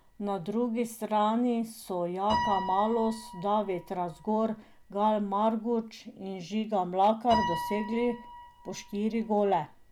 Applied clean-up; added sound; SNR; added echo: none; Piano; 10 dB; none.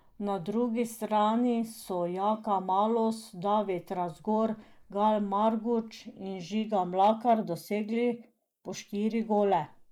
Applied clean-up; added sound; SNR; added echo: neural mask model Resemble Enhance denoiser.